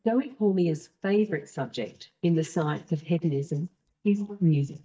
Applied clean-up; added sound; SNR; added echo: neural mask model DeepFilterNet 3.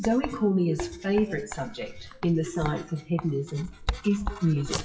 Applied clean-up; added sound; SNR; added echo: classical method WPE with log-MMSE.